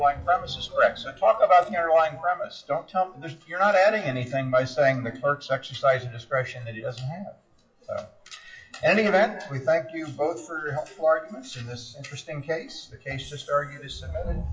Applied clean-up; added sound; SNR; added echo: classical method WPE with log-MMSE.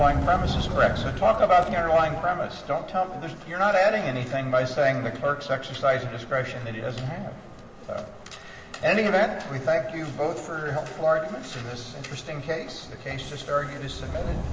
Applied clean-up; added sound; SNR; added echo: none; Subway, metro, underground; 10 dB; reverberation time 1.8 s.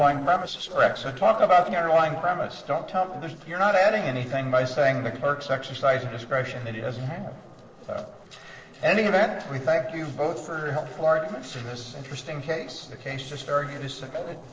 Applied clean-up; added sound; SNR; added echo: neural separator model SepFormer DNS4.